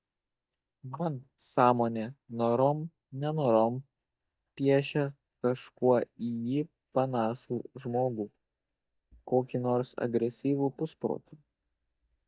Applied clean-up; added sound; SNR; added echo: neural mask model DeepFilterNet 3.